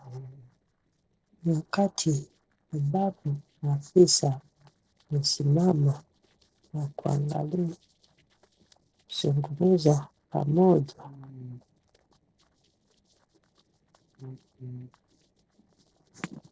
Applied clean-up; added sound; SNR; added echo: neural separator model SepFormer DNS4.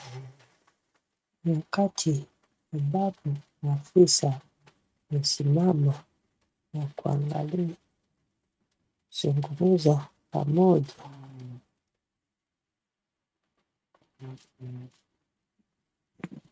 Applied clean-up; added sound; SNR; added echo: neural mask model RNNoise.